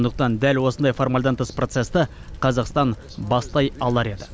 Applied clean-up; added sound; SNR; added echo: none; Bicycle; 16 dB; none.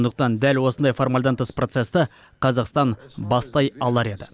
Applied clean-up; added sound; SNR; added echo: none; none; none; none.